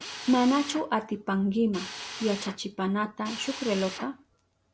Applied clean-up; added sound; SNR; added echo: none; Drill; 13 dB; none.